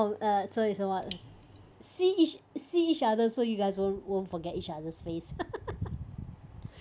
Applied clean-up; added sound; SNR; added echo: none; Raindrop; 17 dB; none.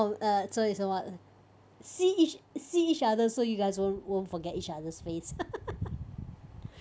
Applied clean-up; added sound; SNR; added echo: none; none; none; none.